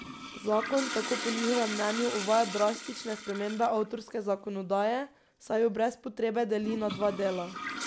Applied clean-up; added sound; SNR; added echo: none; Toilet flush; 9 dB; none.